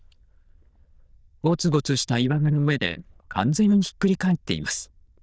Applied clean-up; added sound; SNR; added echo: neural diffusion model UNIVERSE++.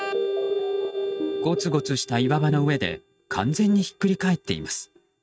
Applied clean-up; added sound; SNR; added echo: neural mask model RNNoise.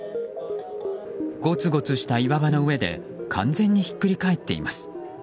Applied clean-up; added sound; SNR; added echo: none; none; none; none.